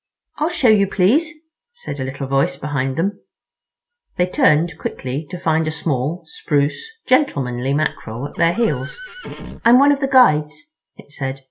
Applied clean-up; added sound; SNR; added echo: none; Livestock, farm animals, working animals; 16 dB; none.